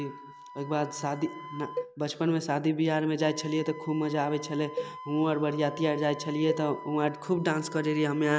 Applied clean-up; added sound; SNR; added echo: none; Wind instrument, woodwind instrument + Cowbell; 13 dB; none.